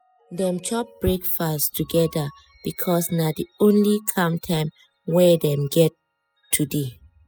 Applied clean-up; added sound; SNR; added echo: classical method spectral subtraction.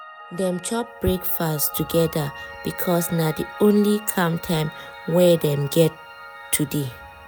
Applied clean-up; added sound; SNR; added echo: none; Piano; 16 dB; none.